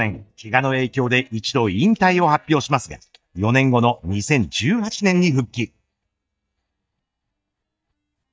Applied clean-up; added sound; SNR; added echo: neural mask model DeepFilterNet 3.